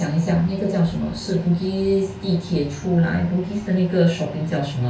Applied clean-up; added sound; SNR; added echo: none; none; none; reverberation time 0.3 s.